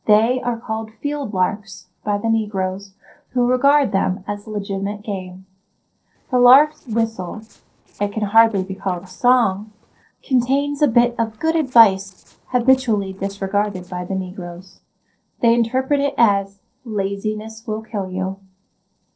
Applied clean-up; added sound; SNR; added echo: neural separator model SepFormer DNS4.